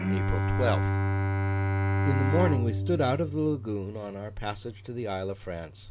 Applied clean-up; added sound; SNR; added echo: none; Bowed string instrument; -2 dB; none.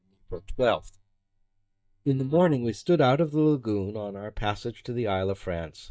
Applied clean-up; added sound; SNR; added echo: neural mask model DeepFilterNet 3.